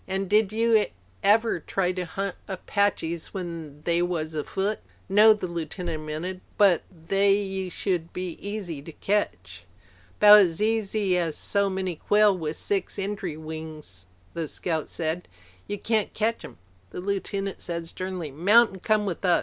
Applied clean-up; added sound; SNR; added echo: none; none; none; none.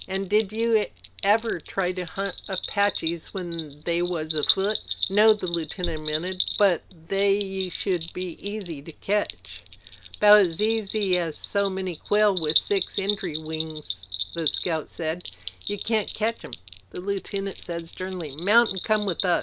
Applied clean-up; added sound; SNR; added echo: none; Bell; 9 dB; none.